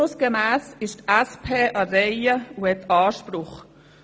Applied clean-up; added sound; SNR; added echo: none; none; none; none.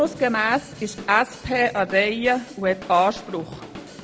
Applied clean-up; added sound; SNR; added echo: none; Drum / Drum kit; 18 dB; none.